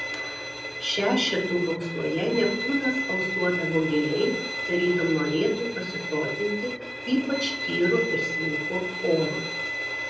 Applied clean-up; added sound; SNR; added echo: none; Bowed string instrument; 4 dB; reverberation time 0.6 s.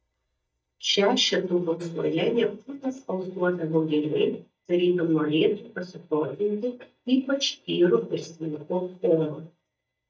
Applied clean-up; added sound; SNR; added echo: neural mask model DeepFilterNet 3.